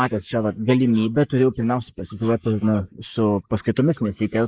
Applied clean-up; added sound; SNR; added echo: neural mask model Resemble Enhance denoiser.